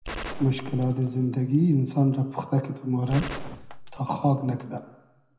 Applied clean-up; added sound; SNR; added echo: none; Gunshot, gunfire; 13 dB; reverberation time 0.8 s.